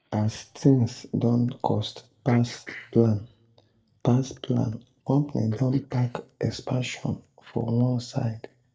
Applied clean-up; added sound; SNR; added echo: neural mask model DeepFilterNet 3.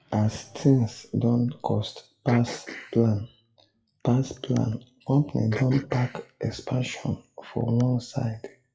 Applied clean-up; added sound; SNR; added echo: classical method WPE with log-MMSE.